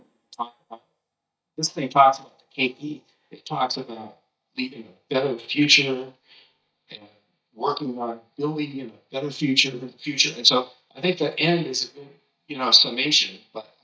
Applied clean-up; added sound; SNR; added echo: neural mask model DeepFilterNet 3.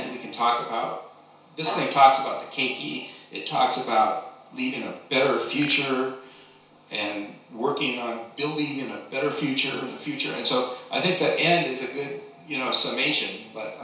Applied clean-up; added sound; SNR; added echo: none; Dishes, pots, and pans; 17 dB; reverberation time 0.6 s.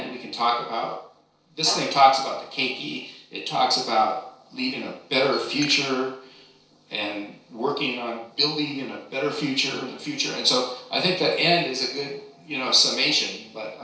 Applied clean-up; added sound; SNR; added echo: neural separator model SepFormer DNS4.